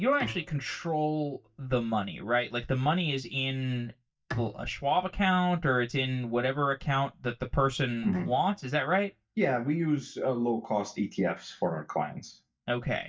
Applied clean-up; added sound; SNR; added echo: neural mask model DeepFilterNet 3.